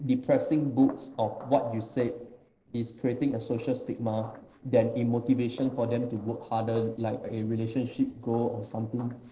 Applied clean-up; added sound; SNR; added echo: neural separator model SepFormer DNS4.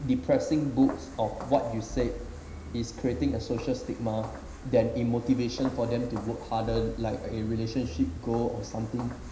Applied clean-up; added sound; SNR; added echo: none; Walk, footsteps; 11 dB; reverberation time 0.9 s.